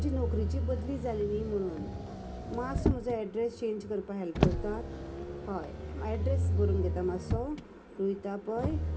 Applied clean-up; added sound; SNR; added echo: none; Motor vehicle (road); -1 dB; reverberation time 0.3 s.